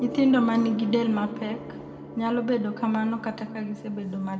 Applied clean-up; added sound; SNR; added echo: none; Gong; 13 dB; reverberation time 1.6 s.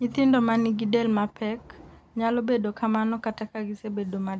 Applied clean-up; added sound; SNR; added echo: none; none; none; none.